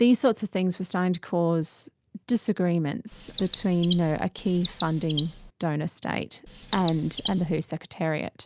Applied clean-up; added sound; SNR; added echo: none; Chirp, tweet; 2 dB; none.